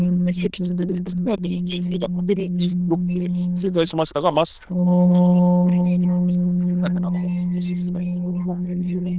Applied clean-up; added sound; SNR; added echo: neural diffusion model UNIVERSE++.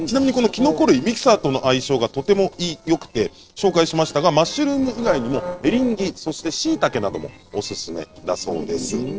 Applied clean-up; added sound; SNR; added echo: neural separator model SepFormer DNS4.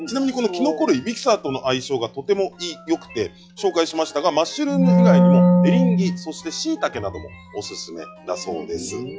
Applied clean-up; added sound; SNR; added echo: classical method log-MMSE.